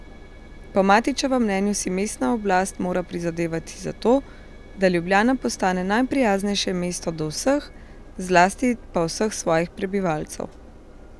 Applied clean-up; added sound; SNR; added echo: none; Engine; 18 dB; none.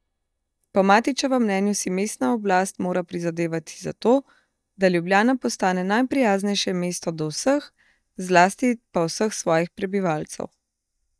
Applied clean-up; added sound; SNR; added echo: neural mask model DeepFilterNet 3.